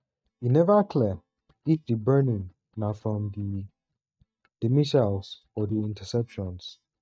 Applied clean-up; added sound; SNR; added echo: neural mask model DeepFilterNet 3.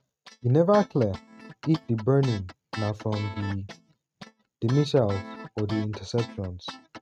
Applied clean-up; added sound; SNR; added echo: neural mask model RNNoise.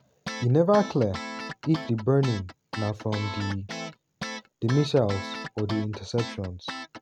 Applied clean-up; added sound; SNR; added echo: none; Guitar; 11 dB; none.